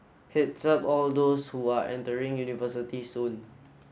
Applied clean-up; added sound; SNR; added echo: none; none; none; none.